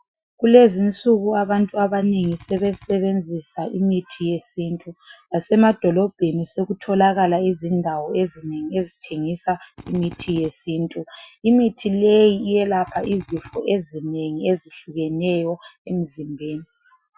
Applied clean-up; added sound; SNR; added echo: classical method Wiener filter.